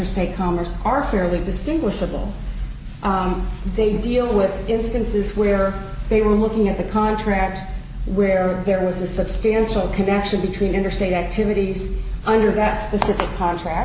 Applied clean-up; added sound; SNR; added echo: none; none; none; none.